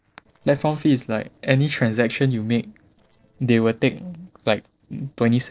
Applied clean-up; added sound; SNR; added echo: neural separator model SepFormer DNS4.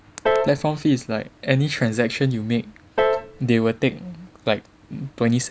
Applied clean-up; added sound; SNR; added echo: none; Piano; 6 dB; none.